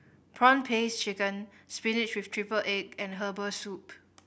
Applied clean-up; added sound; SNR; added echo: none; none; none; none.